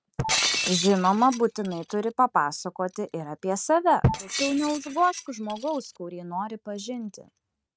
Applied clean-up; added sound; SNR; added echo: neural mask model RNNoise.